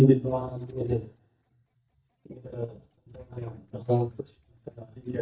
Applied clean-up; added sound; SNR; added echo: neural mask model DeepFilterNet 3.